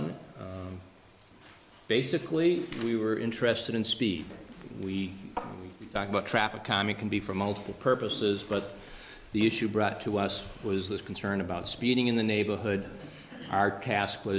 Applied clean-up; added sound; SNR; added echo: none; none; none; none.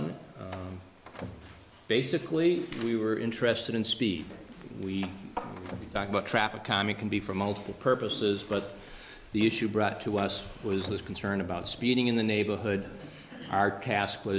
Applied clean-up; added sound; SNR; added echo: none; Slam; 19 dB; none.